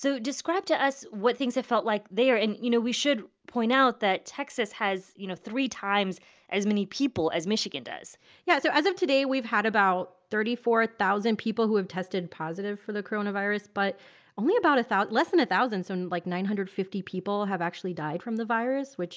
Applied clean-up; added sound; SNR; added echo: none; none; none; none.